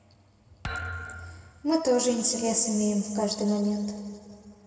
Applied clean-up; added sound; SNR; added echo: none; Thump, thud; 11 dB; reverberation time 2.5 s.